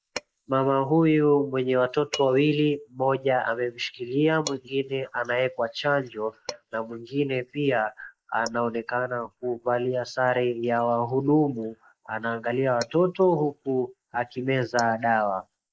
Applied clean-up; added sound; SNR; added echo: neural mask model Resemble Enhance denoiser.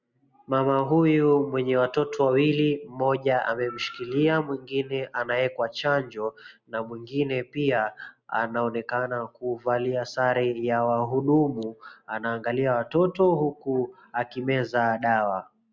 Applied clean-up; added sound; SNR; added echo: none; none; none; none.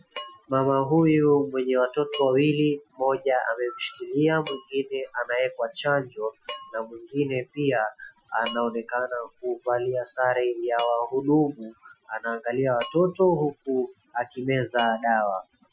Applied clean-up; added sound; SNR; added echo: classical method Wiener filter.